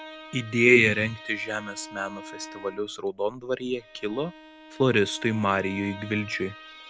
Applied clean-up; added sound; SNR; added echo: none; Bowed string instrument; 17 dB; none.